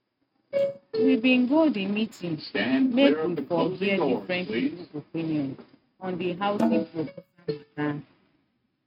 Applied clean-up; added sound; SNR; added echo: neural mask model RNNoise.